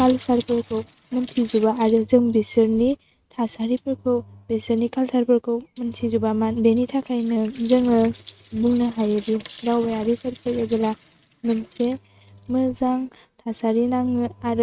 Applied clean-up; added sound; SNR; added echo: neural mask model RNNoise.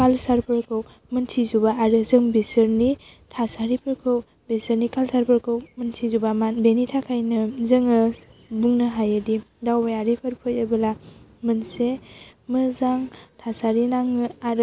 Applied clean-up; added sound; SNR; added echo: none; none; none; none.